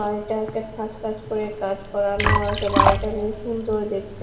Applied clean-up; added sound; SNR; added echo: none; Liquid; 0 dB; reverberation time 2.0 s.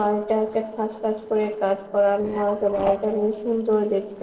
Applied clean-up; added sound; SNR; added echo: neural separator model SepFormer DNS4.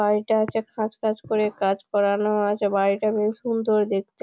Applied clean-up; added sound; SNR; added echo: none; none; none; none.